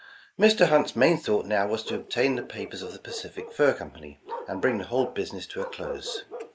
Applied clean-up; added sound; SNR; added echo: neural mask model Resemble Enhance denoiser.